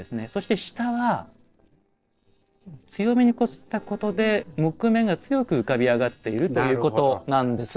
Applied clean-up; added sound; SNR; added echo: neural separator model SepFormer DNS4.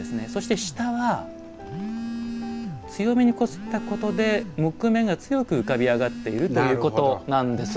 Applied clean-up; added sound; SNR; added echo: none; Telephone; 11 dB; none.